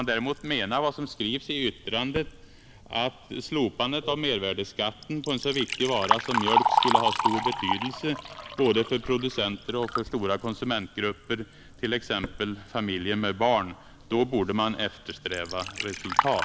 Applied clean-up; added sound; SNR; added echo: none; Liquid; 4 dB; none.